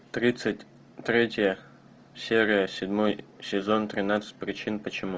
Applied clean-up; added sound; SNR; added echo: none; none; none; none.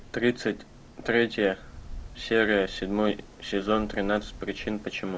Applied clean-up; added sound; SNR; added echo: none; Wind; 16 dB; none.